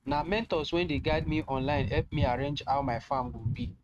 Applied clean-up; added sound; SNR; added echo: neural mask model RNNoise.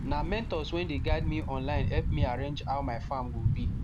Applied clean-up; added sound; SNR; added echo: none; Thunder / Bicycle; -3 dB; none.